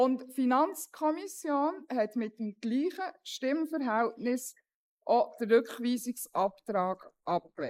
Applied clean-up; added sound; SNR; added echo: neural mask model Resemble Enhance denoiser.